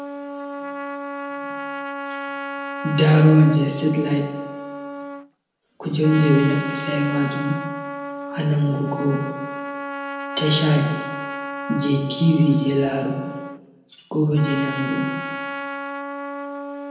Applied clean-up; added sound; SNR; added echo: none; Trumpet; 9 dB; reverberation time 0.8 s.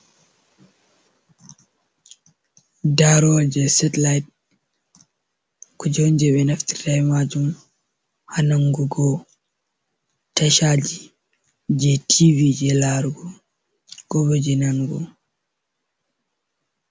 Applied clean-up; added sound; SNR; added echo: none; none; none; none.